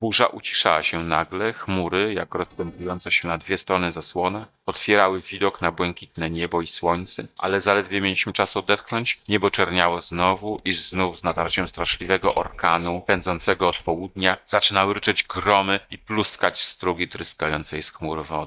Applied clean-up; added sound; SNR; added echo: neural mask model DeepFilterNet 3.